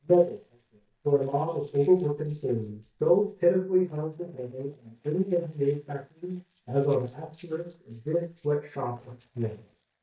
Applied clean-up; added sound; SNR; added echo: neural mask model DeepFilterNet 3.